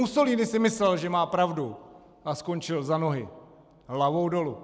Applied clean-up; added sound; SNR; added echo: none; none; none; none.